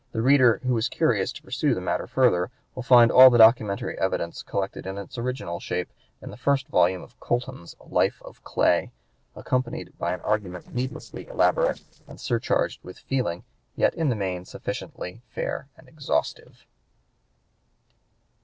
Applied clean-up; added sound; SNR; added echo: neural separator model SepFormer DNS4.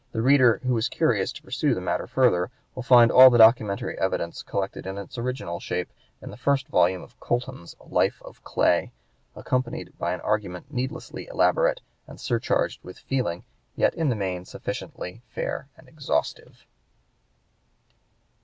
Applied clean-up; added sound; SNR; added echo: none; none; none; none.